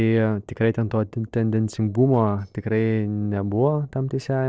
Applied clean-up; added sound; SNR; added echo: neural separator model SepFormer DNS4.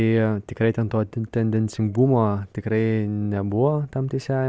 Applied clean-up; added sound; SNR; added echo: none; none; none; none.